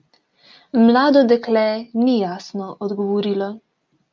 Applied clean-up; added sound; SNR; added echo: none; none; none; none.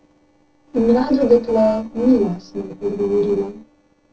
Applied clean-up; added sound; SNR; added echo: neural separator model SepFormer DNS4.